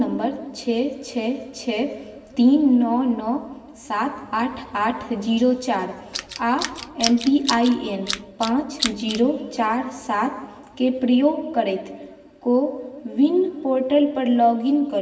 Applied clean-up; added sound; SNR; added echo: none; Tools; 9 dB; reverberation time 1.4 s.